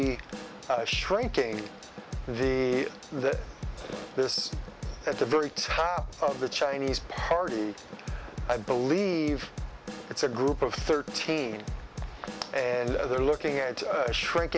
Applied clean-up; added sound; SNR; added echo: none; Drum / Drum kit; 9 dB; none.